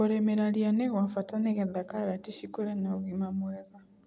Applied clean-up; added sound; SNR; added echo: none; none; none; none.